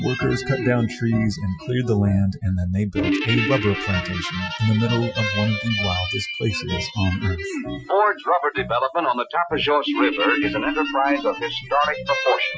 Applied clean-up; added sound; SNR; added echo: classical method Wiener filter.